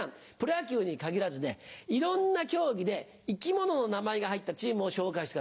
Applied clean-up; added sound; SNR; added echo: none; none; none; none.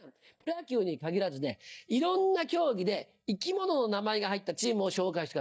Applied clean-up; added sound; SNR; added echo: neural mask model DeepFilterNet 3.